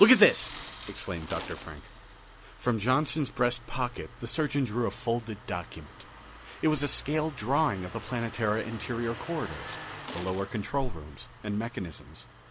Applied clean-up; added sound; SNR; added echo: none; Engine starting + Tools; 15 dB; none.